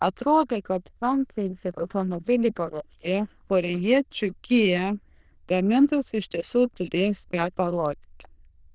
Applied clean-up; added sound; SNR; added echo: neural diffusion model UNIVERSE++.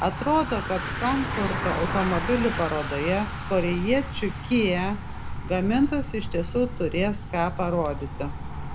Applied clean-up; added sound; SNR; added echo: none; Bicycle; 5 dB; none.